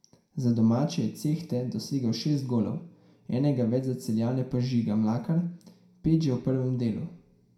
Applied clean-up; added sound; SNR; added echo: none; none; none; reverberation time 0.5 s.